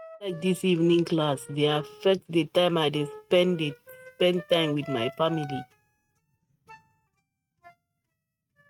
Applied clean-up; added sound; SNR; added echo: neural mask model RNNoise.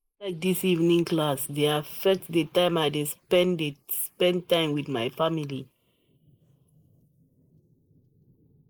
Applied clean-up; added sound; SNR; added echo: neural mask model Resemble Enhance denoiser.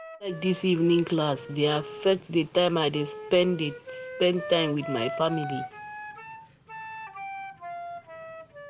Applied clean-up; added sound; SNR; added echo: none; Wind instrument, woodwind instrument; 12 dB; none.